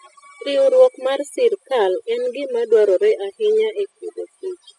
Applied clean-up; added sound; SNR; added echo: classical method spectral subtraction.